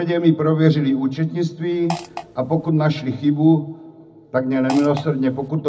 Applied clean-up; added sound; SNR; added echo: none; Fart; 14 dB; reverberation time 0.4 s.